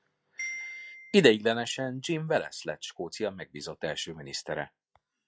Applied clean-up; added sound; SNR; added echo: classical method log-MMSE.